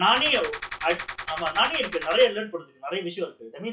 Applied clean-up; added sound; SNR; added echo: classical method log-MMSE.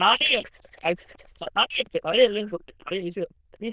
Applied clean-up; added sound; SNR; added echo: neural diffusion model UNIVERSE++.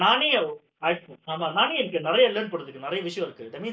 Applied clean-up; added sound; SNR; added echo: neural mask model Resemble Enhance denoiser.